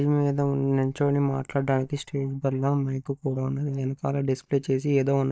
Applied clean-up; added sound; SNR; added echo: neural mask model DeepFilterNet 3.